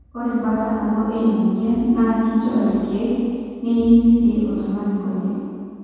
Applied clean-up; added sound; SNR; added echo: none; none; none; reverberation time 2.1 s.